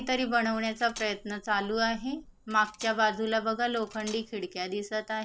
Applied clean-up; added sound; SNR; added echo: none; Cutlery, silverware + Cricket / Motor vehicle (road); 20 dB; none.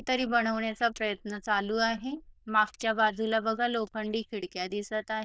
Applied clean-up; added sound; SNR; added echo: neural diffusion model UNIVERSE++.